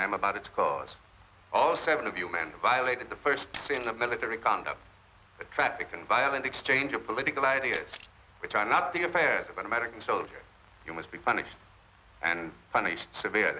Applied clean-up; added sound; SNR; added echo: none; Camera; 10 dB; none.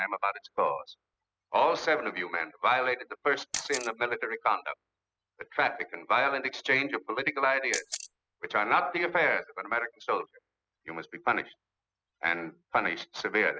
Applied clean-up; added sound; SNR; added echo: classical method spectral subtraction.